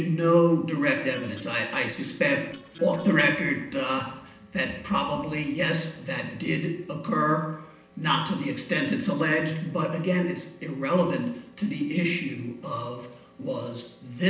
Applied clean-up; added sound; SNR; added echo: neural separator model SepFormer DNS4.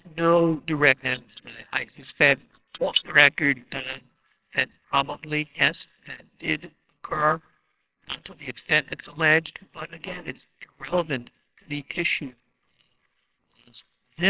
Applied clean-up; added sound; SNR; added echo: neural separator model SepFormer WHAMR!.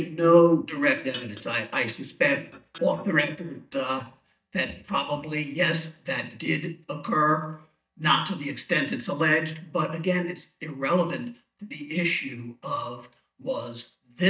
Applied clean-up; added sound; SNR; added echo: neural mask model DeepFilterNet 3.